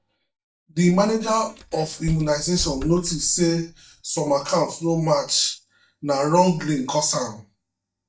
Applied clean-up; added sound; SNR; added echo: neural mask model DeepFilterNet 3.